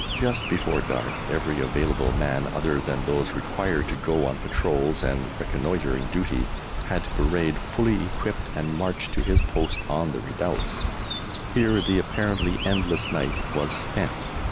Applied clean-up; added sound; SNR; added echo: none; Chirp, tweet; 2 dB; none.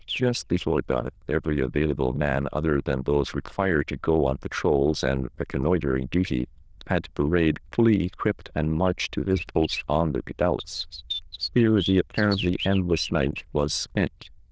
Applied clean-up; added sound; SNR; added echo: neural diffusion model UNIVERSE++.